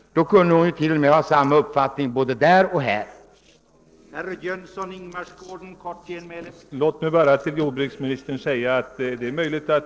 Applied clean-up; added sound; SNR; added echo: neural separator model SepFormer DNS4.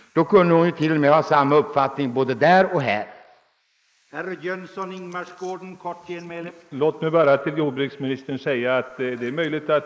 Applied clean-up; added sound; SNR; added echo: neural mask model Resemble Enhance denoiser.